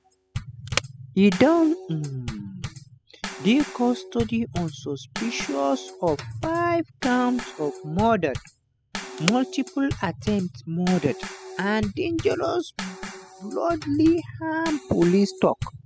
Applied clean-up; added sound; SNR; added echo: classical method spectral subtraction.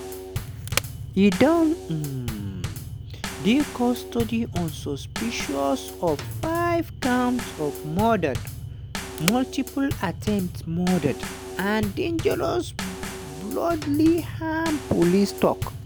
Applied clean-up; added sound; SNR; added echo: none; Wood + Bass drum / Snare drum / Drum kit; 8 dB; none.